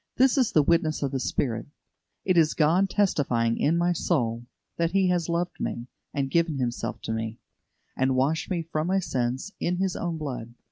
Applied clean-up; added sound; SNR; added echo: none; none; none; none.